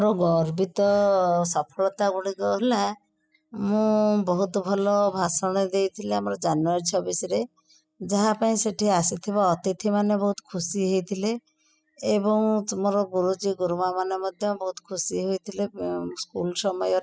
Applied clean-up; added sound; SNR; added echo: classical method spectral subtraction.